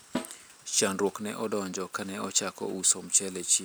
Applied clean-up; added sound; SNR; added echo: none; Snare drum; 11 dB; none.